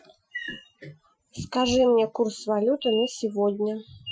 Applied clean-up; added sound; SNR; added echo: classical method Wiener filter.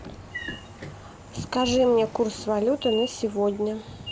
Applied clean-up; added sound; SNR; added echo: none; Sliding door / Train; 13 dB; none.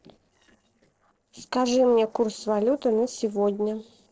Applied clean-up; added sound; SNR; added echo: neural separator model SepFormer DNS4.